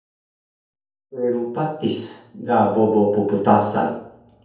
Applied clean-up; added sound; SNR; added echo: none; none; none; reverberation time 0.7 s.